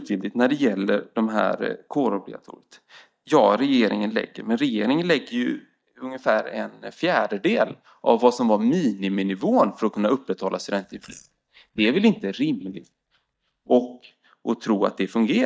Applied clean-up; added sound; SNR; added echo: neural mask model DeepFilterNet 3.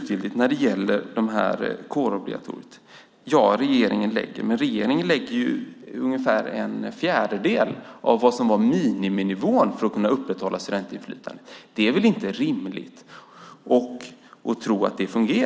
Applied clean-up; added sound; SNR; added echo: none; none; none; none.